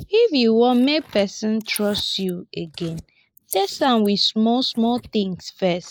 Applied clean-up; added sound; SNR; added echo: neural mask model Resemble Enhance denoiser.